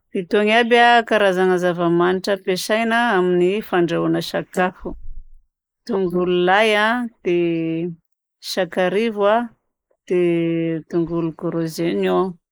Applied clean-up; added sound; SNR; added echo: neural mask model Resemble Enhance denoiser.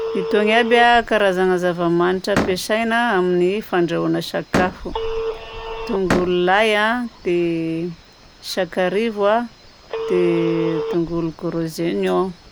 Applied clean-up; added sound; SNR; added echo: none; Slam + Telephone; 9 dB; none.